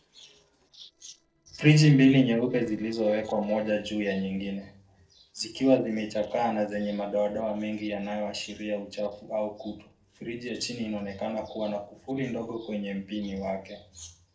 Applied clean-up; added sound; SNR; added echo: neural separator model SepFormer DNS4.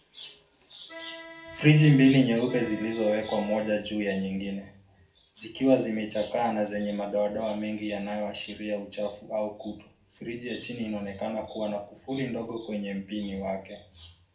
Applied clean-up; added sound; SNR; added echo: none; Accordion; 15 dB; reverberation time 0.4 s.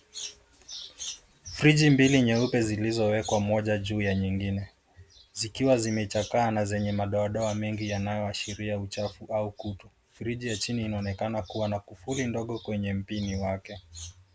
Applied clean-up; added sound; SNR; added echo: none; none; none; none.